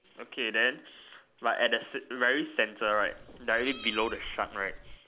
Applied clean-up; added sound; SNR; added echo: none; Meow; 15 dB; none.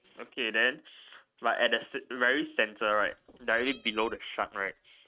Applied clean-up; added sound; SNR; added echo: neural mask model RNNoise.